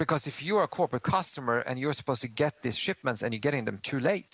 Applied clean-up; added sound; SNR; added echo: none; none; none; none.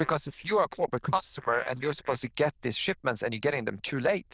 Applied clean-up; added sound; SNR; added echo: neural diffusion model UNIVERSE++.